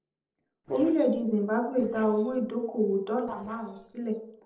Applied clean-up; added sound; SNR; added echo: neural separator model SepFormer DNS4.